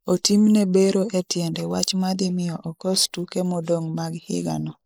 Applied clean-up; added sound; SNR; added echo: neural mask model Resemble Enhance denoiser.